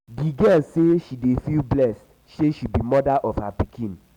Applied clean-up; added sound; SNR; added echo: none; none; none; none.